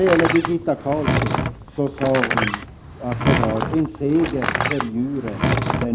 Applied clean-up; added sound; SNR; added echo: none; Door; 1 dB; none.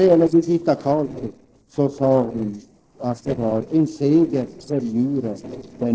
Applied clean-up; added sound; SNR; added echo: neural separator model SepFormer DNS4.